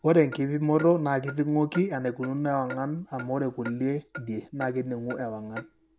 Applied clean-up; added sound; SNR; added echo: none; Clock; 17 dB; none.